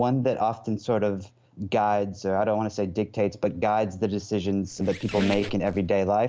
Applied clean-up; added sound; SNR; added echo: none; Squeak; 11 dB; none.